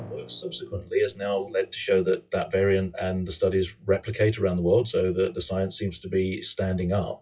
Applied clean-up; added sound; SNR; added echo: classical method WPE with log-MMSE.